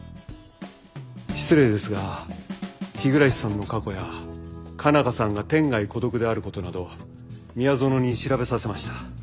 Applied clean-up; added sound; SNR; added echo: none; none; none; none.